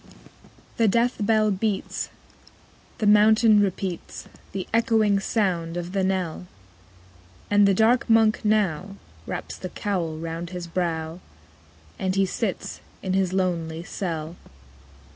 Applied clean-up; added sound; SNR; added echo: none; none; none; none.